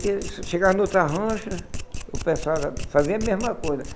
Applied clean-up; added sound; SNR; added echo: none; Domestic sounds, home sounds; 8 dB; none.